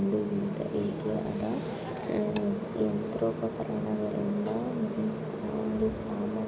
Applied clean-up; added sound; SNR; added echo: none; none; none; none.